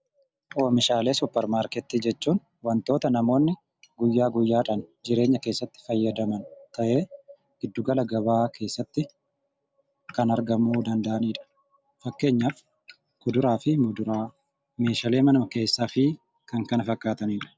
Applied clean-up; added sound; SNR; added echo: none; none; none; none.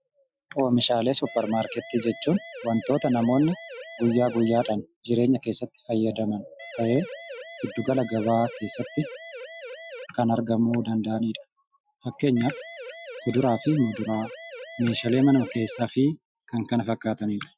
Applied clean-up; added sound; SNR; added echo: classical method Wiener filter.